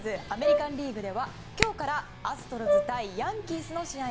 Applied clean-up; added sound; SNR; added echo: none; Hands + Brass instrument; -2 dB; none.